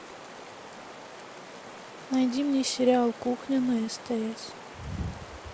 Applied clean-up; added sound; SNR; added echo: none; Stream; 14 dB; none.